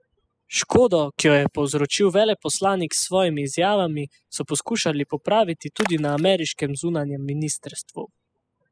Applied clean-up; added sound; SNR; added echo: classical method spectral subtraction.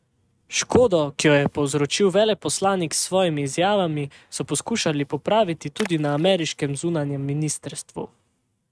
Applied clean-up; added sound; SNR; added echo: neural mask model RNNoise.